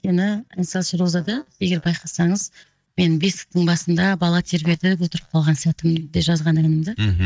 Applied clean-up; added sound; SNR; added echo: neural mask model DeepFilterNet 3.